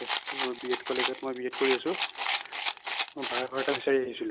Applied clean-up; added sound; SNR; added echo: none; Rattle; -1 dB; none.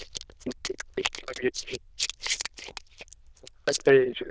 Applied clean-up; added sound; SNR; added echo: neural diffusion model UNIVERSE++.